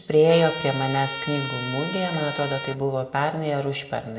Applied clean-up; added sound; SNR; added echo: none; Trumpet; 9 dB; reverberation time 0.3 s.